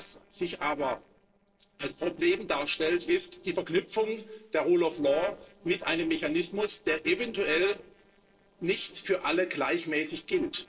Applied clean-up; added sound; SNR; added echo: neural separator model SepFormer DNS4.